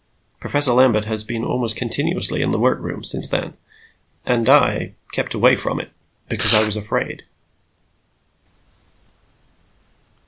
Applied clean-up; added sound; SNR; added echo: none; Domestic sounds, home sounds; 4 dB; none.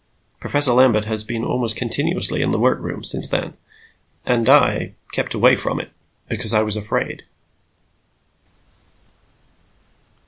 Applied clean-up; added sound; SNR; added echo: none; none; none; none.